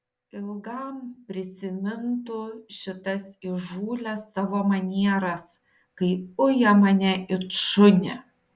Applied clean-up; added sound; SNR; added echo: none; none; none; none.